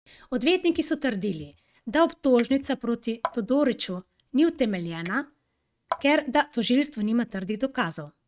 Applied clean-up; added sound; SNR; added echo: neural mask model RNNoise.